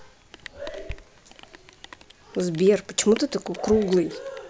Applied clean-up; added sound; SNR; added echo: none; Rain; 18 dB; none.